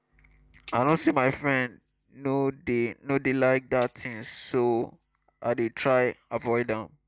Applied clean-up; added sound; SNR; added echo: none; Bicycle bell; 10 dB; none.